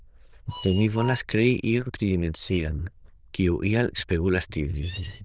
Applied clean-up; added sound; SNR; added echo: neural diffusion model UNIVERSE++.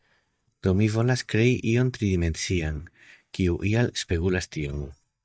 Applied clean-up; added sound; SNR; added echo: neural mask model DeepFilterNet 3.